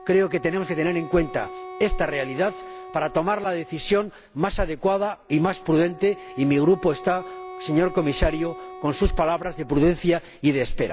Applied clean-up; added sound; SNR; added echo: none; Wind instrument, woodwind instrument; 16 dB; none.